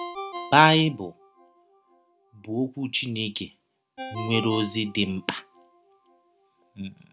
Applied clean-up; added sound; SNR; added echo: none; Ringtone; 15 dB; none.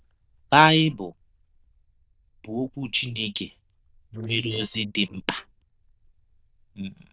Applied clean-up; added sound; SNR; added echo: neural diffusion model UNIVERSE++.